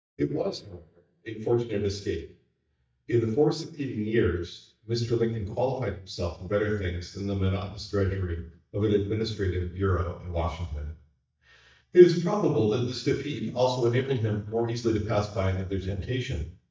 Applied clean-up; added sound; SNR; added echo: neural mask model DeepFilterNet 3.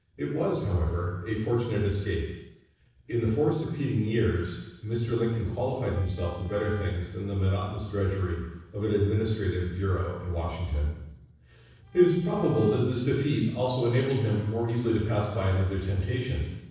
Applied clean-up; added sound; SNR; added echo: neural separator model SepFormer DNS4.